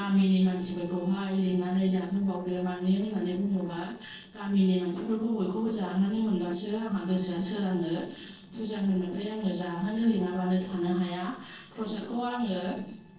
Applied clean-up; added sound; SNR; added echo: neural separator model SepFormer DNS4.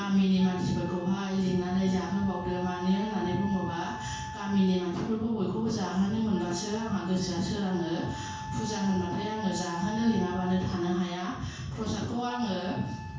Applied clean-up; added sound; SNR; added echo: none; Wind instrument, woodwind instrument; 13 dB; reverberation time 0.6 s.